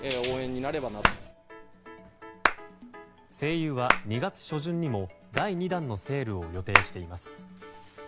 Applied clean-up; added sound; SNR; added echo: none; Hands; 0 dB; none.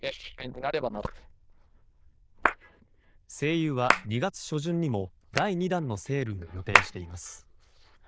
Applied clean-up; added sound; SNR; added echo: neural diffusion model UNIVERSE++.